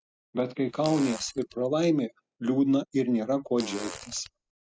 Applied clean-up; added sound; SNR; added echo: classical method spectral subtraction.